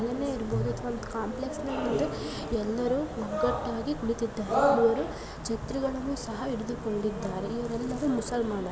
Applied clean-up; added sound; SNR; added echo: none; none; none; none.